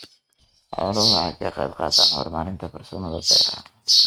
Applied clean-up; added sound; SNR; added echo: neural mask model RNNoise.